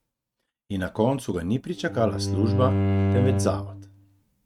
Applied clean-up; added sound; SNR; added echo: neural mask model RNNoise.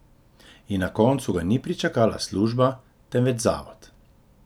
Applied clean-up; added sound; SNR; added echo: none; none; none; none.